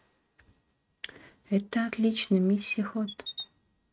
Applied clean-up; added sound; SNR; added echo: neural mask model RNNoise.